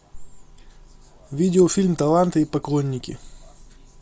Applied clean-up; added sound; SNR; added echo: none; none; none; none.